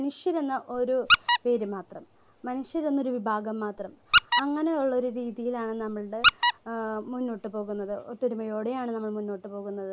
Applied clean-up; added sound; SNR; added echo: none; Squeak; -3 dB; none.